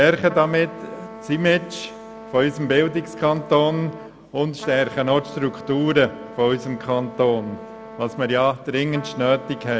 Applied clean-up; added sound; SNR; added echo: none; Trumpet; 16 dB; none.